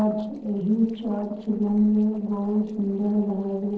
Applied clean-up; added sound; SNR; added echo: neural separator model SepFormer DNS4.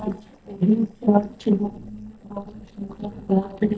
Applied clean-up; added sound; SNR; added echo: neural mask model DeepFilterNet 3.